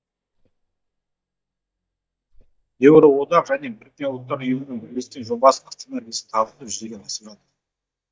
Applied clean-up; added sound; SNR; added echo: neural mask model DeepFilterNet 3.